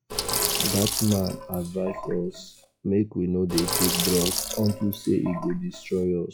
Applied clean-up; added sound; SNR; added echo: classical method log-MMSE.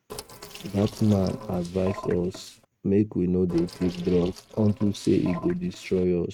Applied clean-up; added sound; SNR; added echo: neural mask model RNNoise.